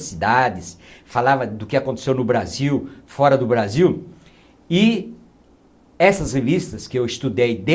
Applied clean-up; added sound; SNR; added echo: none; none; none; none.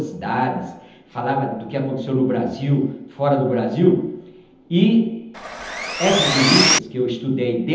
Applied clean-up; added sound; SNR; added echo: none; Sawing; -1 dB; reverberation time 0.9 s.